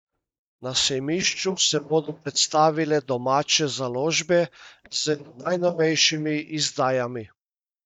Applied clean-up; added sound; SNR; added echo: neural mask model DeepFilterNet 3.